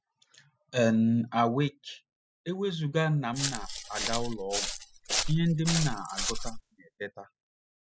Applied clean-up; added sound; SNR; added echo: classical method spectral subtraction.